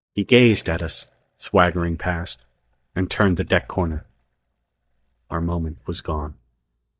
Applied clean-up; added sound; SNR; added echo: neural mask model DeepFilterNet 3.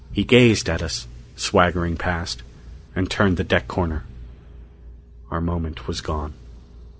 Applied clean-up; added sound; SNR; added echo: none; none; none; none.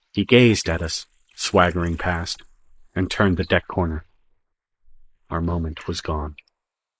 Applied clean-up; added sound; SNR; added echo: neural mask model Resemble Enhance denoiser.